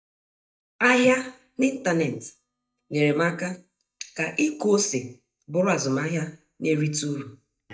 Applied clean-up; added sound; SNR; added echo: neural mask model DeepFilterNet 3.